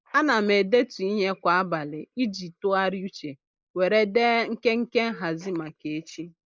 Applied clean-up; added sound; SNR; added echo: neural mask model Resemble Enhance denoiser.